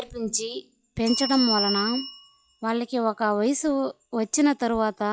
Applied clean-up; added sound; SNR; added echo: classical method log-MMSE.